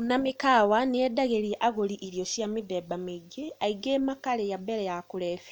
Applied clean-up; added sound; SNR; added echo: none; none; none; none.